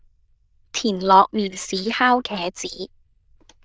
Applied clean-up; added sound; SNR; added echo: neural diffusion model UNIVERSE++.